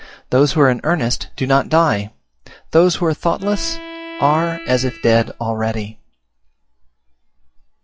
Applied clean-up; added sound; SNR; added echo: classical method log-MMSE.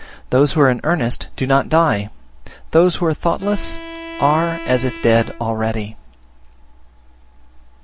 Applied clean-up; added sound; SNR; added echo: none; Bowed string instrument; 14 dB; none.